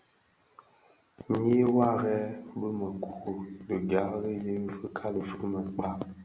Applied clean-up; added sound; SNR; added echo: none; none; none; none.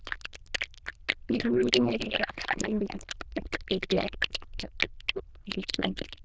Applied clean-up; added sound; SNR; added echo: neural diffusion model UNIVERSE++.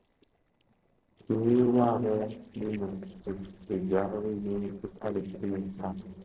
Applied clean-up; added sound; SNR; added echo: neural separator model SepFormer DNS4.